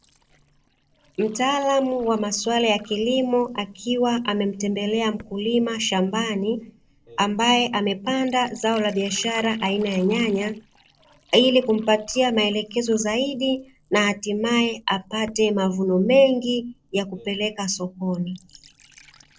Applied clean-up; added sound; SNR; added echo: neural separator model SepFormer DNS4.